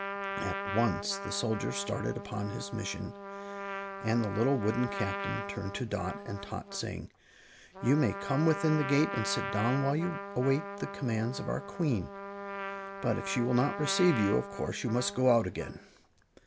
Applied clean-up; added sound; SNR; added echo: none; Trumpet; 8 dB; none.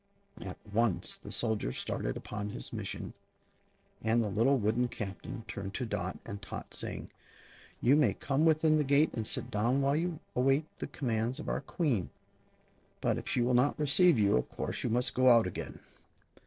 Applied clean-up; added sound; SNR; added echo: neural separator model SepFormer DNS4.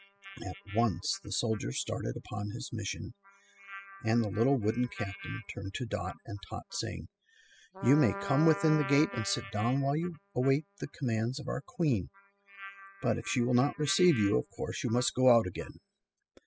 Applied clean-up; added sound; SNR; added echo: classical method spectral subtraction.